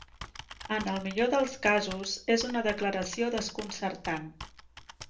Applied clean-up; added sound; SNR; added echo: none; Computer keyboard; 15 dB; reverberation time 0.3 s.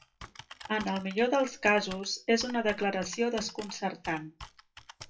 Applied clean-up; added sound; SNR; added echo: classical method WPE with log-MMSE.